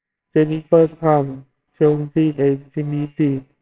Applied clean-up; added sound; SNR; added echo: neural separator model SepFormer WHAMR!.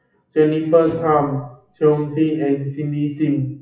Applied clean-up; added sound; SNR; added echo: classical method WPE with log-MMSE.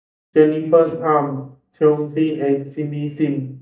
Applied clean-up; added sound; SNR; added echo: neural mask model DeepFilterNet 3.